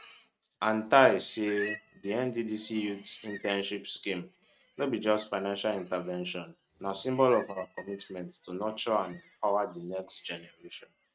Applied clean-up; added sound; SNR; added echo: neural mask model RNNoise.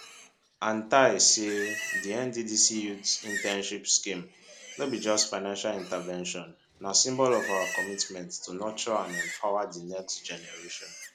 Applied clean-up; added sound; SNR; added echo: none; Livestock, farm animals, working animals; 11 dB; none.